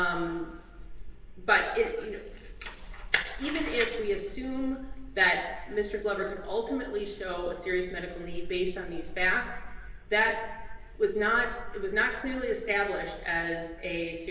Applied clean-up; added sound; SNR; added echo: none; none; none; reverberation time 1.0 s.